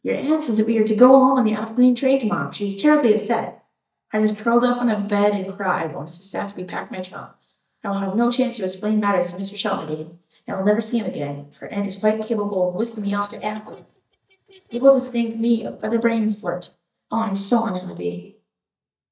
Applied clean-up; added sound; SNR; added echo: neural mask model DeepFilterNet 3.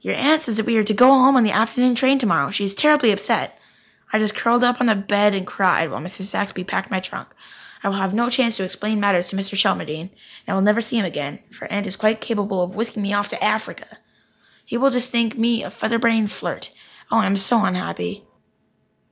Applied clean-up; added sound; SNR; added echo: none; none; none; none.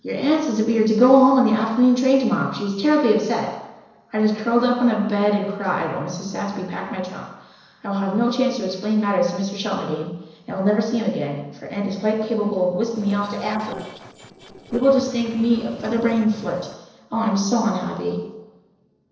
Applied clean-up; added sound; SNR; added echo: neural separator model SepFormer DNS4.